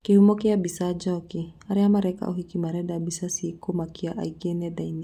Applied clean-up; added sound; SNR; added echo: none; none; none; none.